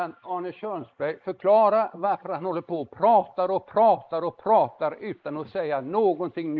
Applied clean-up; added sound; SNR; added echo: neural mask model Resemble Enhance denoiser.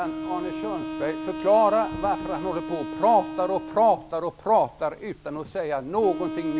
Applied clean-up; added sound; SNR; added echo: none; Wind instrument, woodwind instrument; 9 dB; none.